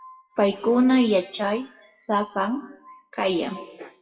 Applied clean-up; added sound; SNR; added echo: classical method WPE with log-MMSE.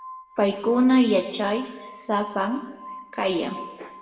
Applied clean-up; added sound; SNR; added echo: none; Glass; 17 dB; reverberation time 1.1 s.